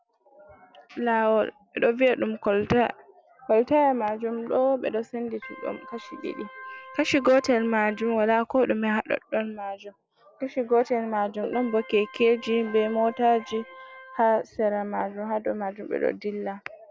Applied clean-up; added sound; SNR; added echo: none; Organ; 17 dB; none.